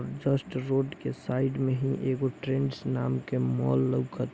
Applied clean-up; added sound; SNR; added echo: none; none; none; none.